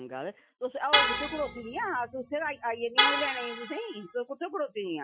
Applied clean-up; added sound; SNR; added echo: classical method Wiener filter.